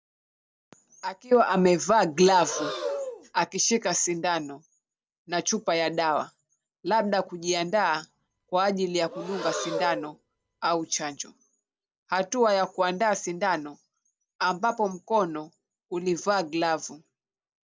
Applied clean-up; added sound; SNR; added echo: none; Breathing; 11 dB; none.